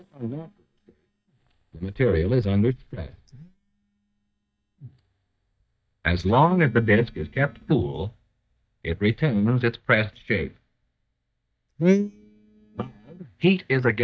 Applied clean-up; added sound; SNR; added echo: neural mask model DeepFilterNet 3.